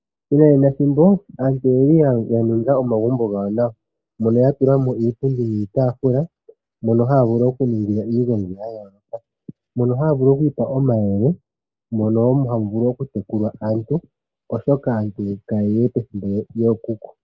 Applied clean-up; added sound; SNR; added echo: neural mask model Resemble Enhance denoiser.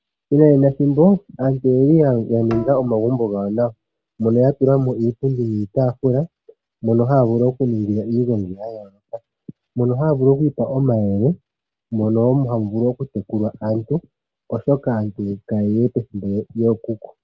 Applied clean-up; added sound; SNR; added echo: none; Bowed string instrument; 17 dB; none.